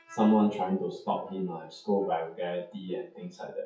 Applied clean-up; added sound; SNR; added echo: classical method WPE with log-MMSE.